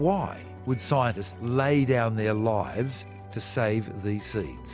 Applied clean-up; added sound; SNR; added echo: none; none; none; none.